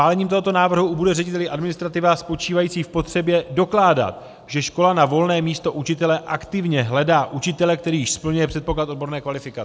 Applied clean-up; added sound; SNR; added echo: none; none; none; none.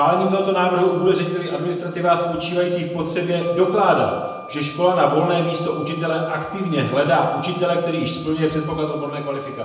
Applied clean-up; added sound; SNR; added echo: none; Wind instrument, woodwind instrument; 17 dB; reverberation time 0.9 s.